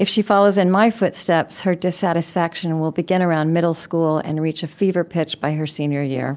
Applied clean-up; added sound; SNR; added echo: none; none; none; none.